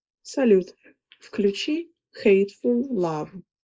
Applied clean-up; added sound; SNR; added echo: neural mask model Resemble Enhance denoiser.